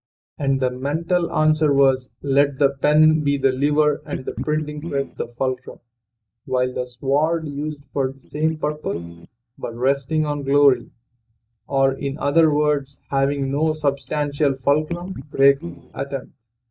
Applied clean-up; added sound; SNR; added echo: neural mask model DeepFilterNet 3.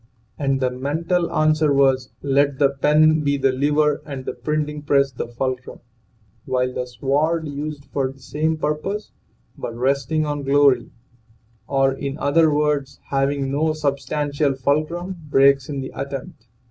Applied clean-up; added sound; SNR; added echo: none; none; none; none.